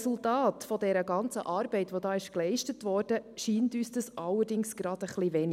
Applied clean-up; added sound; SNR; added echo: none; none; none; none.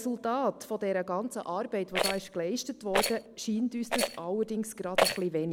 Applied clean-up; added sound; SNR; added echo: none; Rattle; 1 dB; none.